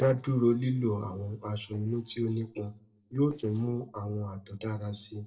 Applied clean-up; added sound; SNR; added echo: neural separator model SepFormer DNS4.